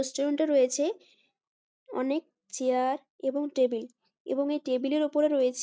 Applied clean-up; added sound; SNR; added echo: none; none; none; none.